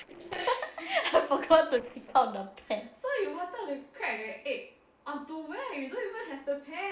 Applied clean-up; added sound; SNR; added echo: neural separator model SepFormer DNS4.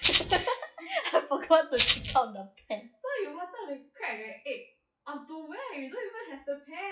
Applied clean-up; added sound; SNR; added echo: classical method WPE with log-MMSE.